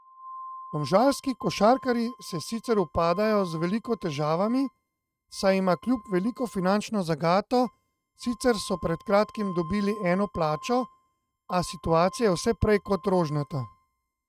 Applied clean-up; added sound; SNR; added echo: neural mask model RNNoise.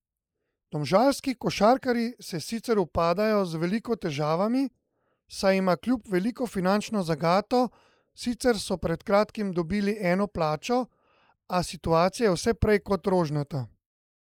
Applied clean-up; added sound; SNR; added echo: neural mask model Resemble Enhance denoiser.